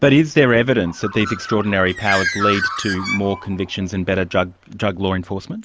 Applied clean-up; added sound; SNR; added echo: none; Bird; 9 dB; none.